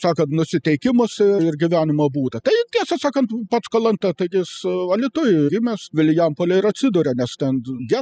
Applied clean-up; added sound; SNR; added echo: classical method spectral subtraction.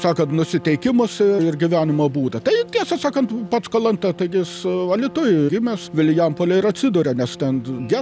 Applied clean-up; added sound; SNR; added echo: none; Trumpet; 20 dB; none.